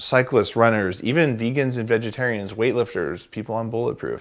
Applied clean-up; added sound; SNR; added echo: none; none; none; none.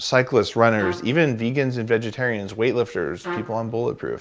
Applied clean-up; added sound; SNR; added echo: none; Trumpet; 12 dB; none.